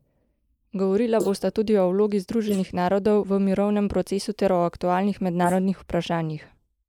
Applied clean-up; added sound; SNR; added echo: neural mask model Resemble Enhance denoiser.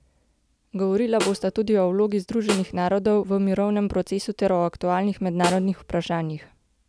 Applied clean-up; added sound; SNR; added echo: none; Snare drum; 11 dB; none.